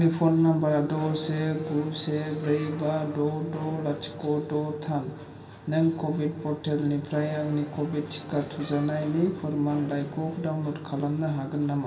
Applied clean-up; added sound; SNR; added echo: none; Brass instrument; 17 dB; reverberation time 2.5 s.